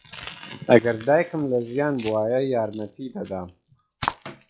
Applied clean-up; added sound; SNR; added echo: classical method log-MMSE.